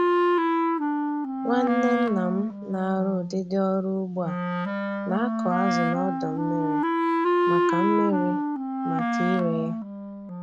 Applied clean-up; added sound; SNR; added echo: none; Wind instrument, woodwind instrument; -3 dB; none.